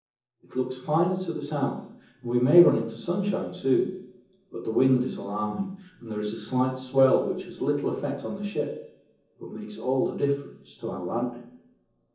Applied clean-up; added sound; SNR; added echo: none; none; none; reverberation time 0.7 s.